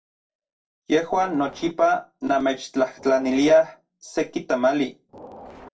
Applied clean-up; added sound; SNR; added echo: neural separator model SepFormer DNS4.